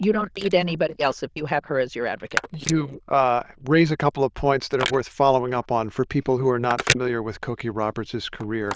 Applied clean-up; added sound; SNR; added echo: neural diffusion model UNIVERSE++.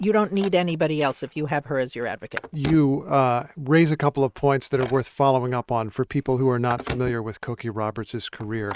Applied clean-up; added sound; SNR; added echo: neural mask model RNNoise.